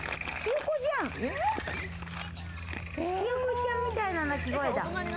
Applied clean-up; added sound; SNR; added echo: none; Crumpling, crinkling; 13 dB; none.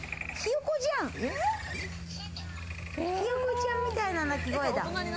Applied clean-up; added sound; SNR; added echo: none; none; none; none.